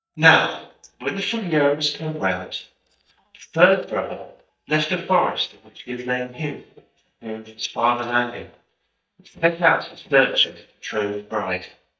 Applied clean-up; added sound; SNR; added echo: neural mask model DeepFilterNet 3.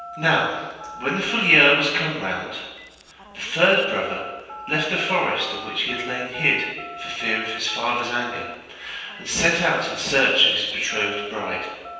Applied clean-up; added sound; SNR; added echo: none; Telephone; 15 dB; reverberation time 1.2 s.